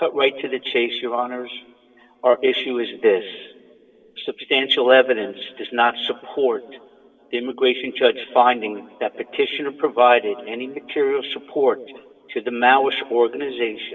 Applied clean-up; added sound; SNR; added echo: none; none; none; reverberation time 2.2 s.